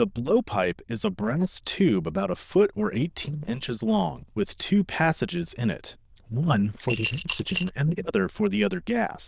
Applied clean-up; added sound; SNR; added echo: neural diffusion model UNIVERSE++.